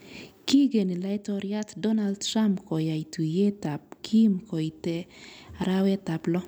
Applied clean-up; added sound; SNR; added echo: none; none; none; none.